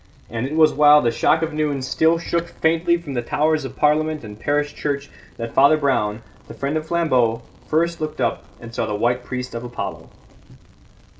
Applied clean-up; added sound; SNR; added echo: none; none; none; none.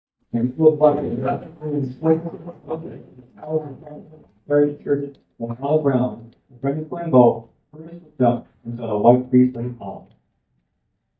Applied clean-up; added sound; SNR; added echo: neural mask model DeepFilterNet 3.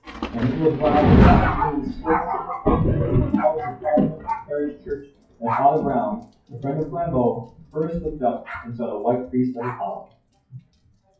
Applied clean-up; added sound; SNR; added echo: classical method WPE with log-MMSE.